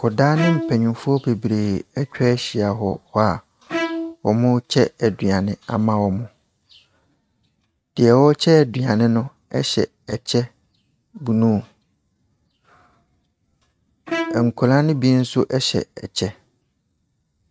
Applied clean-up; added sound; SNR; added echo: neural mask model RNNoise.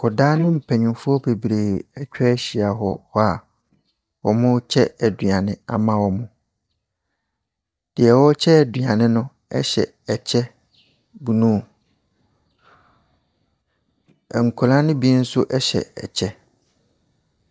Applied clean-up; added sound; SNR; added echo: neural mask model DeepFilterNet 3.